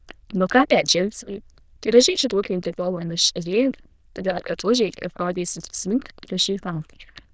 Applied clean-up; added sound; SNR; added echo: neural diffusion model UNIVERSE++.